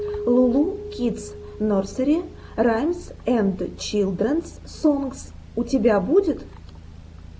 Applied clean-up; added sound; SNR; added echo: none; Keyboard (musical); 15 dB; none.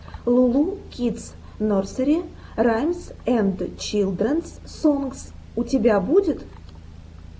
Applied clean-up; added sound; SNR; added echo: none; none; none; none.